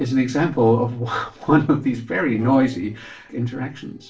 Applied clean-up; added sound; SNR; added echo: neural separator model SepFormer DNS4.